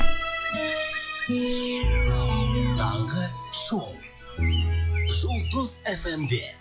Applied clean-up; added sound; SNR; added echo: classical method log-MMSE.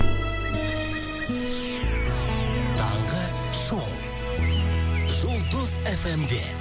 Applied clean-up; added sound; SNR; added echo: none; Crackle; 8 dB; none.